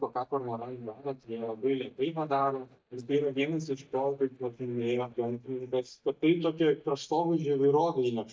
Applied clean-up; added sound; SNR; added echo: neural mask model DeepFilterNet 3.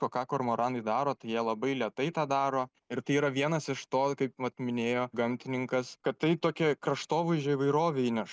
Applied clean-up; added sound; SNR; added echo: none; none; none; none.